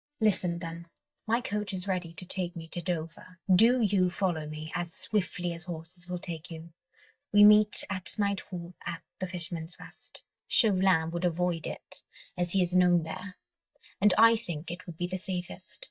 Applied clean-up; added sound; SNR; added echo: neural mask model DeepFilterNet 3.